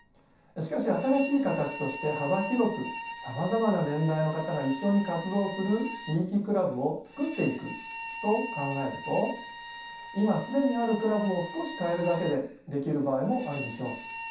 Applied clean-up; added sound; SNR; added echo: none; Bowed string instrument; 12 dB; reverberation time 0.7 s.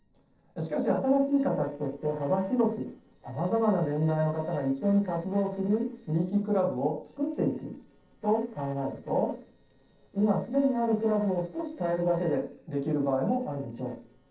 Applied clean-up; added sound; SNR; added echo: neural separator model SepFormer DNS4.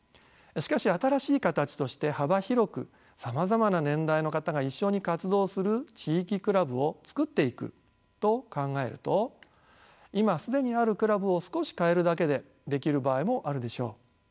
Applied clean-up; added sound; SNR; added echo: none; none; none; none.